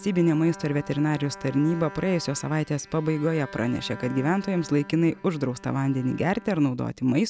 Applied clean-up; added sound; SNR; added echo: none; Bowed string instrument; 19 dB; none.